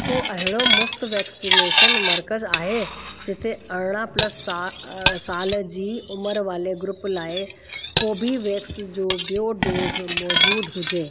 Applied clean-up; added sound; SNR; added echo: none; Cutlery, silverware; -2 dB; none.